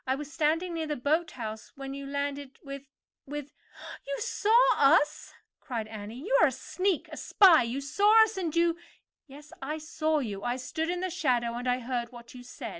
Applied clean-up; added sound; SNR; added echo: none; none; none; none.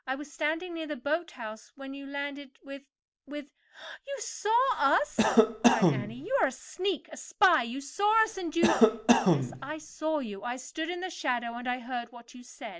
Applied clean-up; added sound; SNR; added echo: none; Cough; -4 dB; none.